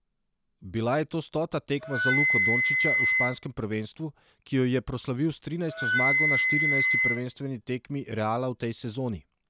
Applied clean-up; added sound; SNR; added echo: none; Wind instrument, woodwind instrument; -3 dB; none.